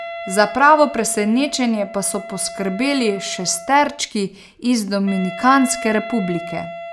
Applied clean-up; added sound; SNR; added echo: none; Wind instrument, woodwind instrument; 13 dB; none.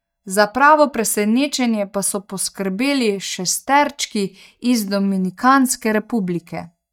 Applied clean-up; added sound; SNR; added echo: neural mask model DeepFilterNet 3.